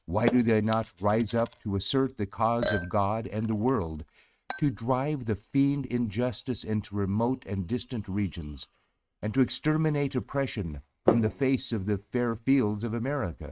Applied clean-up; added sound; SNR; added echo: neural mask model RNNoise.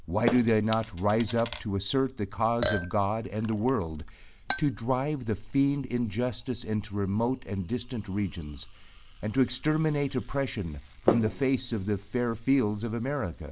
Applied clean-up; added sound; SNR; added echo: none; Chink, clink / Liquid; 8 dB; none.